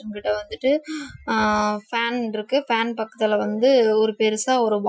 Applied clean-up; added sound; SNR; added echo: classical method Wiener filter.